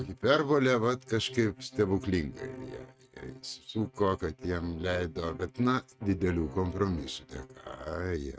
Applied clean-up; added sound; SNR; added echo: neural mask model RNNoise.